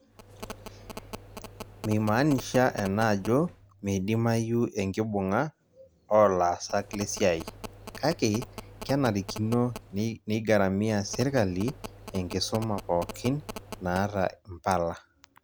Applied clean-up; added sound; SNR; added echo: none; Telephone; 14 dB; none.